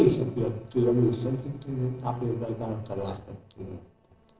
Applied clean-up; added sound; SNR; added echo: neural separator model SepFormer DNS4.